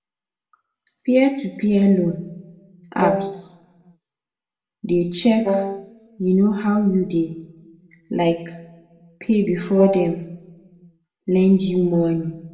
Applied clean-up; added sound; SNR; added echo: none; Wind instrument, woodwind instrument; 3 dB; reverberation time 0.6 s.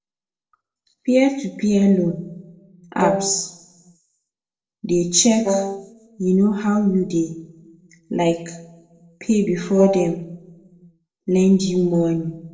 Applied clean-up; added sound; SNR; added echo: neural separator model SepFormer DNS4.